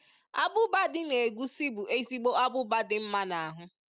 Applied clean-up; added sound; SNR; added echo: none; none; none; none.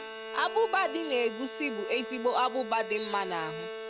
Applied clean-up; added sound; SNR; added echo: none; Bowed string instrument; 8 dB; none.